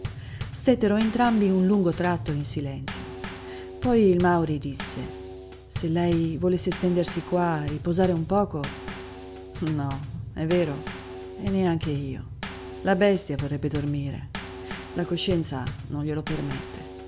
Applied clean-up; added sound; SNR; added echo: none; Bass drum / Snare drum / Drum kit; 10 dB; none.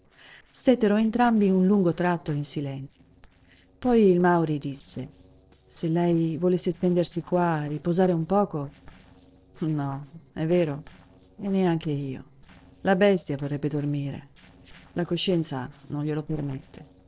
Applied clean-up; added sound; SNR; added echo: neural separator model SepFormer DNS4.